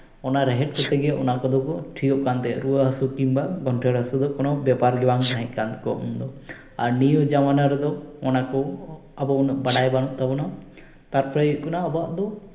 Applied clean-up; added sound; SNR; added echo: none; Sneeze; 15 dB; reverberation time 1.1 s.